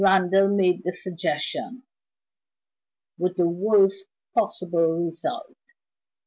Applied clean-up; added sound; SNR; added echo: none; none; none; none.